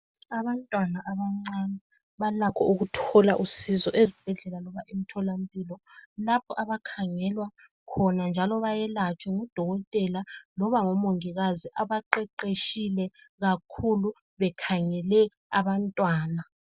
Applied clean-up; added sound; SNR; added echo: none; none; none; none.